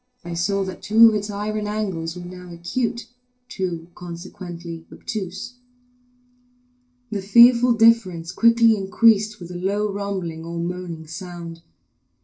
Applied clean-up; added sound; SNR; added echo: neural separator model SepFormer DNS4.